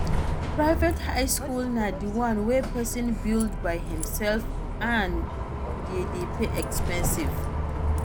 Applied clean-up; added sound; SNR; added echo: none; Bus; 0 dB; none.